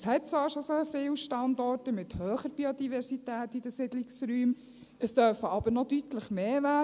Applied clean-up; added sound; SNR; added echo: none; none; none; none.